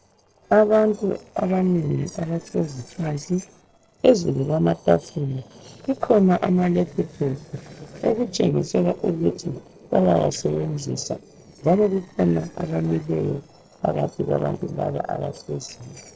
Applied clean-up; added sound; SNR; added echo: neural separator model SepFormer DNS4.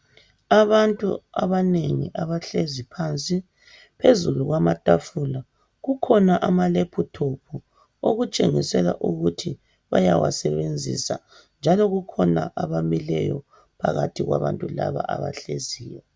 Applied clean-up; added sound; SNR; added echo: none; none; none; none.